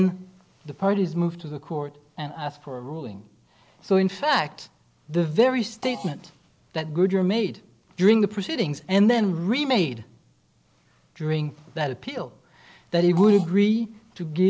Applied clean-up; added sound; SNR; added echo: none; Fart; 19 dB; none.